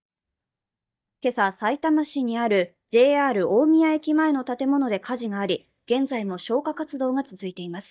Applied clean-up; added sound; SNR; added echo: neural mask model DeepFilterNet 3.